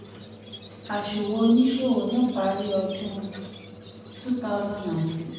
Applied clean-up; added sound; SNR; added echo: none; Squeak; 15 dB; reverberation time 1.2 s.